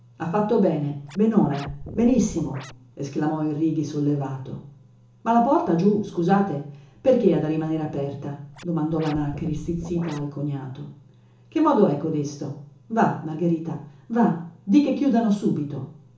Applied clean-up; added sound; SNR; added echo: none; Scratching (performance technique); 15 dB; reverberation time 0.8 s.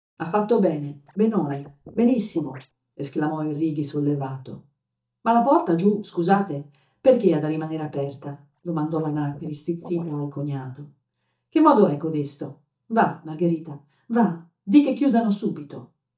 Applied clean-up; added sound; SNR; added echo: neural mask model DeepFilterNet 3.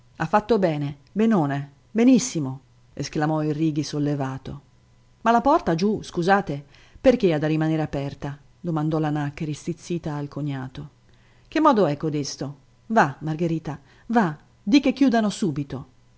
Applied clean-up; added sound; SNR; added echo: none; none; none; none.